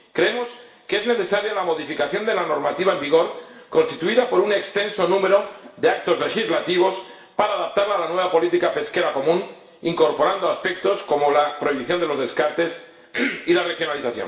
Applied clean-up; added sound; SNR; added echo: none; none; none; reverberation time 0.6 s.